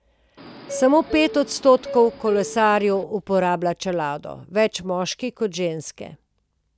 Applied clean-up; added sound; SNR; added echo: none; Subway, metro, underground; 12 dB; none.